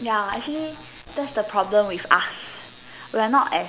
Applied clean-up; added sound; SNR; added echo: none; none; none; none.